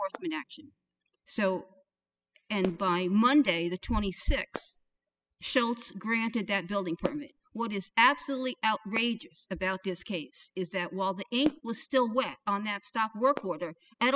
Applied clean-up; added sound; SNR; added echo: classical method spectral subtraction.